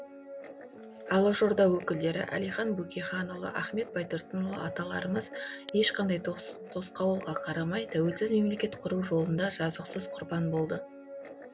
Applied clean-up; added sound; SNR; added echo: none; Guitar; 14 dB; none.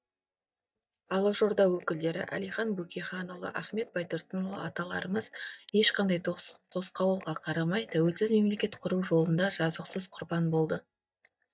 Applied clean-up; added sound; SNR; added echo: neural mask model DeepFilterNet 3.